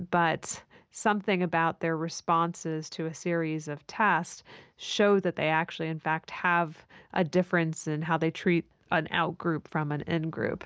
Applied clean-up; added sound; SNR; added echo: none; none; none; none.